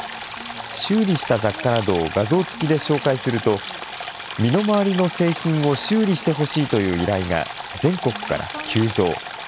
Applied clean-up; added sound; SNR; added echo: none; Stream; 11 dB; none.